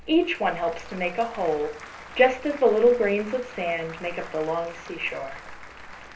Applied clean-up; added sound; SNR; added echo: none; Applause / Crowd; 16 dB; reverberation time 0.3 s.